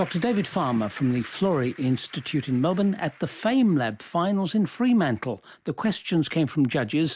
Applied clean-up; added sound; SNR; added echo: none; none; none; none.